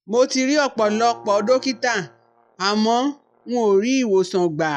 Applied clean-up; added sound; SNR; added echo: classical method log-MMSE.